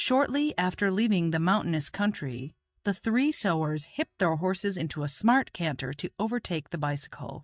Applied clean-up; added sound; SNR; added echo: neural mask model DeepFilterNet 3.